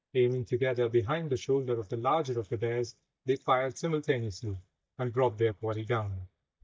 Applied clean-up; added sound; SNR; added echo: neural mask model DeepFilterNet 3.